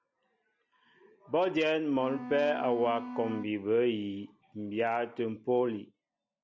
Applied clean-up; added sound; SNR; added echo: none; Wind instrument, woodwind instrument; 11 dB; none.